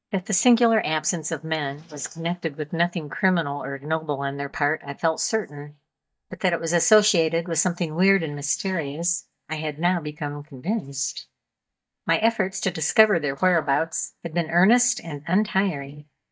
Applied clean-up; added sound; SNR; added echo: neural mask model DeepFilterNet 3.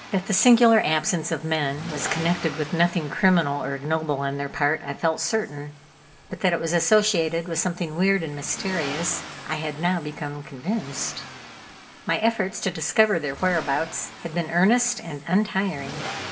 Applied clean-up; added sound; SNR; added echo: none; Accelerating, revving, vroom; 15 dB; reverberation time 1.9 s.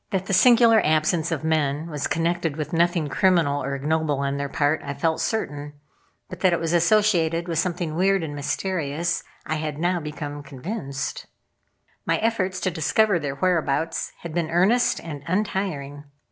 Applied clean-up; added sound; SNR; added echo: none; none; none; none.